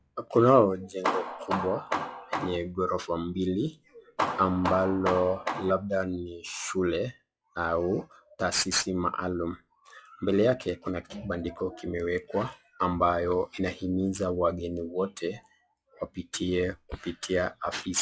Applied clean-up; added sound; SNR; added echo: classical method log-MMSE.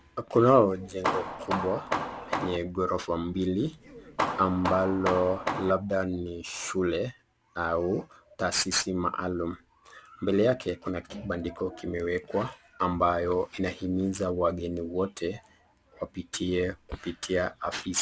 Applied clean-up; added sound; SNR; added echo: none; Hammer; 4 dB; none.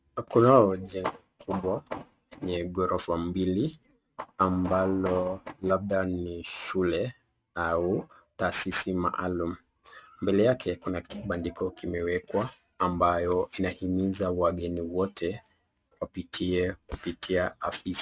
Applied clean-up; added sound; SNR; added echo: neural mask model RNNoise.